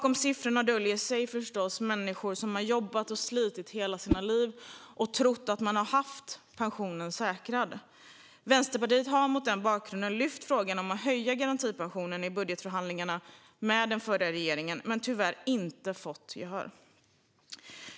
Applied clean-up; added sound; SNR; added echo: none; Whoosh, swoosh, swish; 7 dB; none.